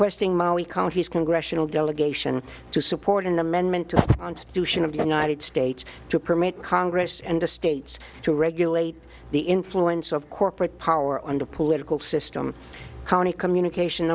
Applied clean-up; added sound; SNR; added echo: none; none; none; none.